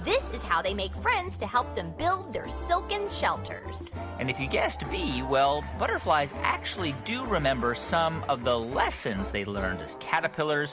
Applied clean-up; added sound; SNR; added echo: none; none; none; none.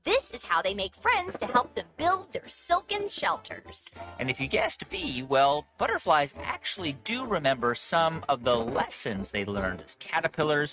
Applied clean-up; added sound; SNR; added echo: neural mask model RNNoise.